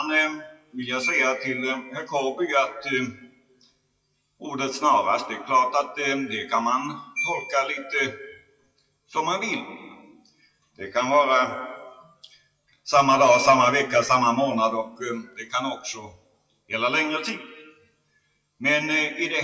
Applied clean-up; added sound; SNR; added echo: classical method WPE with log-MMSE.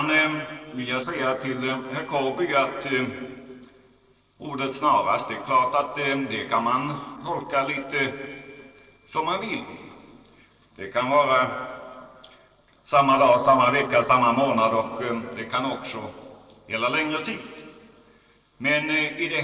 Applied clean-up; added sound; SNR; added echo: neural separator model SepFormer DNS4.